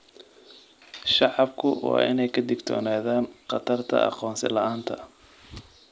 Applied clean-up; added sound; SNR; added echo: none; none; none; none.